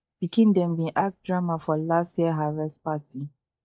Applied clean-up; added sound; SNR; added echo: neural mask model DeepFilterNet 3.